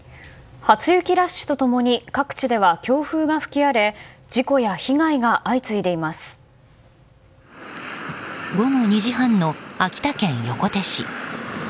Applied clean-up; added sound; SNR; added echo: none; none; none; none.